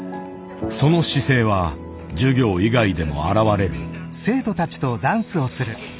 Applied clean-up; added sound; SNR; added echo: none; none; none; none.